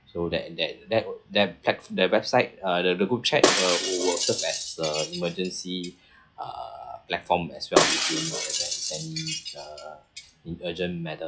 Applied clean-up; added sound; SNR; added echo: classical method log-MMSE.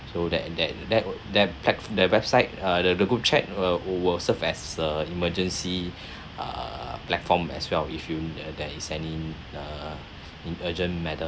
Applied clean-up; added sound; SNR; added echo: none; none; none; none.